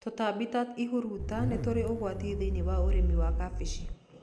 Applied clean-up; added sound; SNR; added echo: none; Zipper (clothing); -4 dB; none.